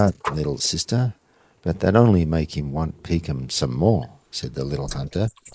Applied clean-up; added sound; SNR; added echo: neural mask model Resemble Enhance denoiser.